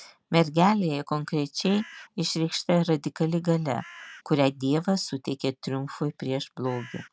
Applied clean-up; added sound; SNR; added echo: none; Bird; 18 dB; none.